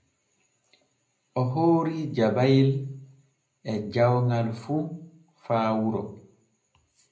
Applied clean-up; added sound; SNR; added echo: none; none; none; reverberation time 0.5 s.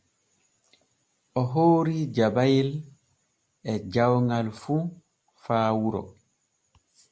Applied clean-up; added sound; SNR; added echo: none; none; none; none.